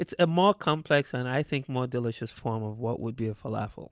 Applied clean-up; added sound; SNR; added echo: none; none; none; none.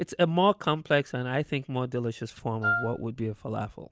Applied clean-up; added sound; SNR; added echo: none; Wind instrument, woodwind instrument; 2 dB; none.